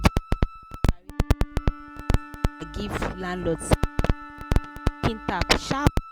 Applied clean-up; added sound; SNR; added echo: none; Wind instrument, woodwind instrument + Wind instrument, woodwind instrument; 18 dB; none.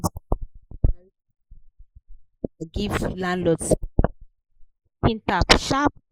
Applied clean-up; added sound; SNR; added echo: neural mask model Resemble Enhance denoiser.